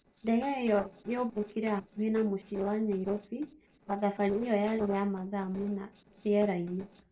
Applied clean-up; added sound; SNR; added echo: neural separator model SepFormer DNS4.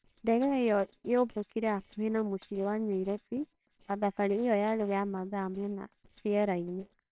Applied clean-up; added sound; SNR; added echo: neural separator model SepFormer WHAMR!.